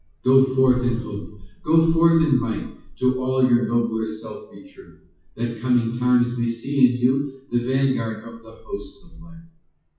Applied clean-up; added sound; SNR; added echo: classical method WPE with log-MMSE.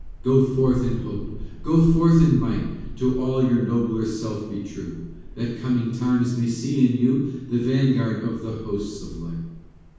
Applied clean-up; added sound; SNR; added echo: none; Wind; 13 dB; reverberation time 1.2 s.